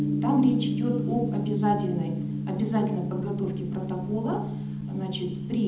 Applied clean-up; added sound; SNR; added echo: none; Gong; 0 dB; reverberation time 0.8 s.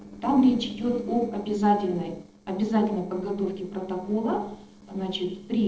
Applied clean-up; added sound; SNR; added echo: neural separator model SepFormer DNS4.